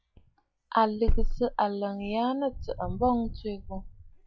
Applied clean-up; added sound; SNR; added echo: classical method log-MMSE.